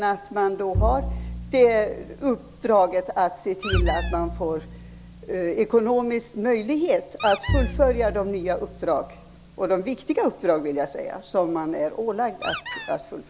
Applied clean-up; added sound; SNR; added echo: none; Bowed string instrument + Squeak; 6 dB; none.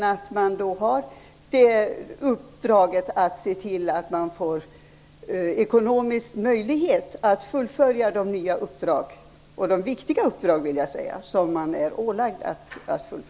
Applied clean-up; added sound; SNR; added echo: none; none; none; none.